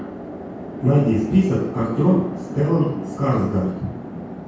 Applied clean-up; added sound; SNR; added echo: none; Chatter / Traffic noise, roadway noise / Train; 10 dB; reverberation time 0.6 s.